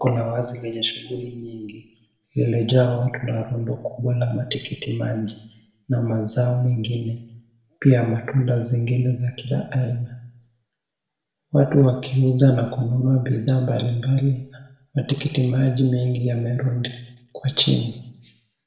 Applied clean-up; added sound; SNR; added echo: none; none; none; reverberation time 0.7 s.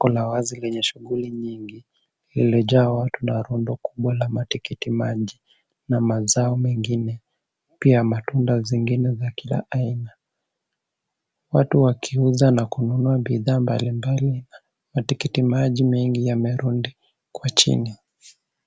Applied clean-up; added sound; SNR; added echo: none; none; none; none.